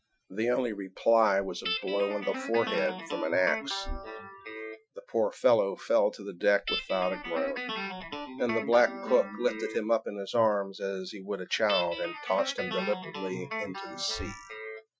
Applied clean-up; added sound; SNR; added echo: classical method Wiener filter.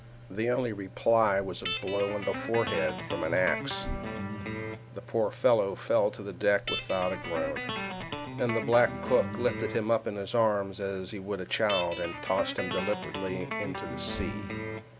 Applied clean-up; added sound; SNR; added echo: none; Guitar; 8 dB; none.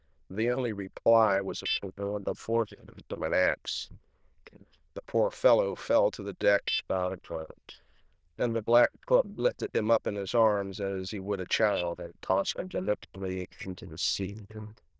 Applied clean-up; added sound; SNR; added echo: neural diffusion model UNIVERSE++.